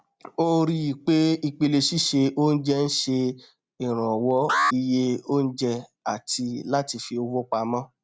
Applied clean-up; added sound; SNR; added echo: none; Alarm; 5 dB; none.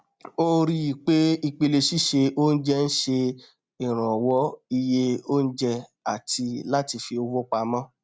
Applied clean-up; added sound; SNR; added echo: none; none; none; none.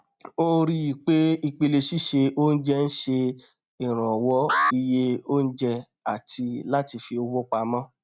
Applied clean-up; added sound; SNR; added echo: neural mask model RNNoise.